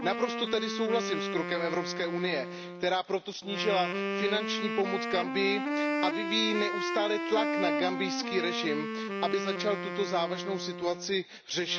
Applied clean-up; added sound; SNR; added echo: none; Wind instrument, woodwind instrument; 2 dB; none.